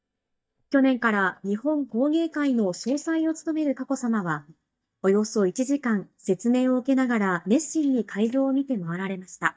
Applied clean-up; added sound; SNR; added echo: neural mask model DeepFilterNet 3.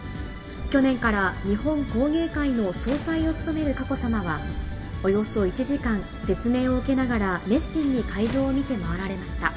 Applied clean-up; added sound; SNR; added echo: none; Slam; 19 dB; reverberation time 1.1 s.